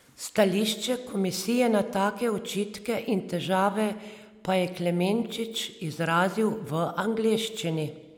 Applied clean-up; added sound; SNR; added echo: none; none; none; none.